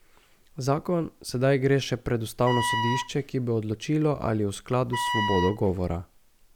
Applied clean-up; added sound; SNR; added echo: none; Wind instrument, woodwind instrument; 4 dB; none.